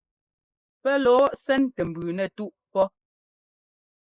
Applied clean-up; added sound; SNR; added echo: neural mask model Resemble Enhance denoiser.